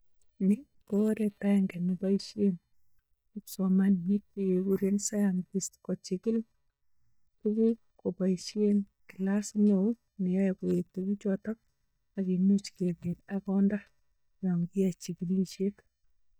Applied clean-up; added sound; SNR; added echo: neural mask model DeepFilterNet 3.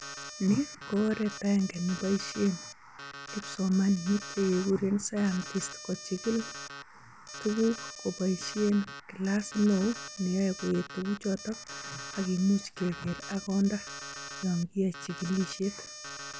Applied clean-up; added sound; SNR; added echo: none; Alarm; 12 dB; none.